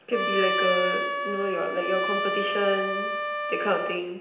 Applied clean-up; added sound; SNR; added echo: none; Trumpet; 0 dB; reverberation time 0.8 s.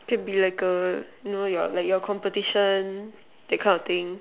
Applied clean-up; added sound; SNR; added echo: none; none; none; none.